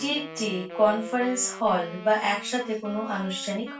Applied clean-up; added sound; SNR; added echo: none; Wind instrument, woodwind instrument; 14 dB; reverberation time 0.2 s.